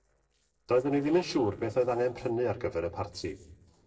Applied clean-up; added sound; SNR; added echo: neural separator model SepFormer DNS4.